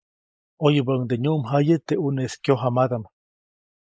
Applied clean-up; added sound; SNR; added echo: neural mask model Resemble Enhance denoiser.